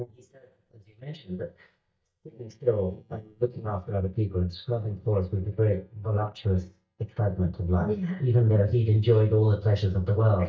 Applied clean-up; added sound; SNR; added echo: neural mask model DeepFilterNet 3.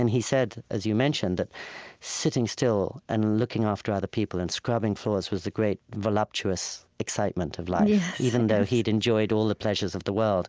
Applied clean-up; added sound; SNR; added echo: none; none; none; none.